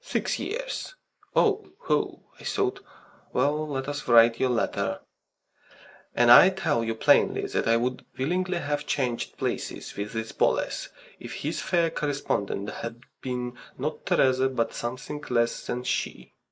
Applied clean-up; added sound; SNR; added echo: neural mask model Resemble Enhance denoiser.